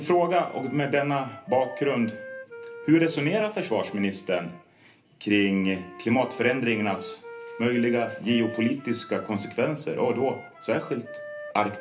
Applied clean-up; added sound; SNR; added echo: none; Wind instrument, woodwind instrument; 15 dB; reverberation time 0.3 s.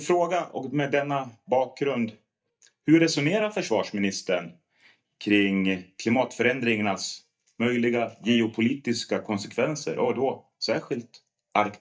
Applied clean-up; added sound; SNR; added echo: neural mask model DeepFilterNet 3.